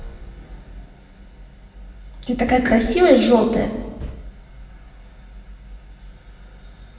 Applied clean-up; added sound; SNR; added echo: none; Bass drum; 16 dB; reverberation time 1.4 s.